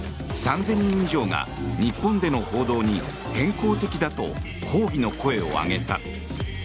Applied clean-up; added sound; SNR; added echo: none; Splash, splatter + Camera; 18 dB; none.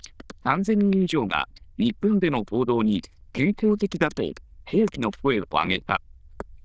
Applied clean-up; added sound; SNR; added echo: neural diffusion model UNIVERSE++.